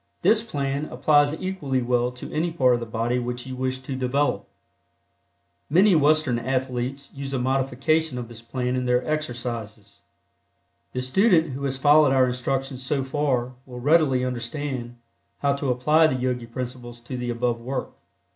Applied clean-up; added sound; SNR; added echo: none; none; none; none.